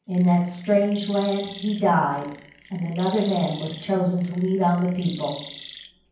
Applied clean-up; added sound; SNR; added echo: none; Chirp, tweet; 19 dB; reverberation time 0.9 s.